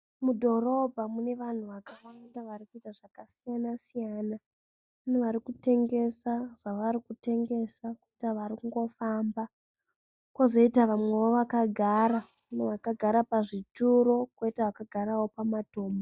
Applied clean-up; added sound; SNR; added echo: neural mask model DeepFilterNet 3.